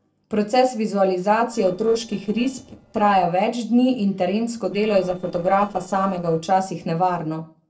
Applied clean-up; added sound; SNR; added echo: neural separator model SepFormer DNS4.